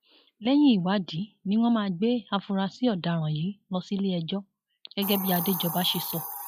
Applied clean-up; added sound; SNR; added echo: classical method log-MMSE.